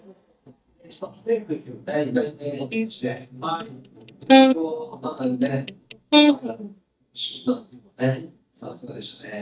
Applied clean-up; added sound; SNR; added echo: neural mask model DeepFilterNet 3.